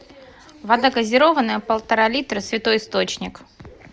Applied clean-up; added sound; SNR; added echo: none; none; none; none.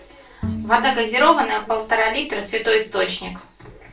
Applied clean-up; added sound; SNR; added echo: none; Bowed string instrument; 11 dB; reverberation time 0.2 s.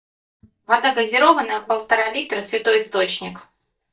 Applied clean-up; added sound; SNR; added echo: neural mask model DeepFilterNet 3.